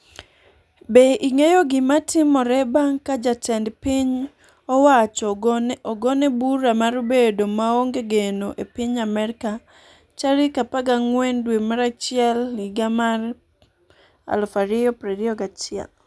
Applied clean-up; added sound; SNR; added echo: none; none; none; none.